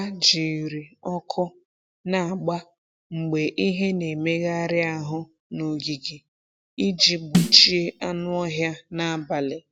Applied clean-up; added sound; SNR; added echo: none; Snare drum; 1 dB; none.